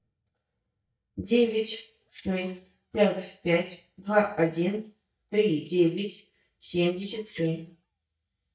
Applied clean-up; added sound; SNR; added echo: neural mask model DeepFilterNet 3.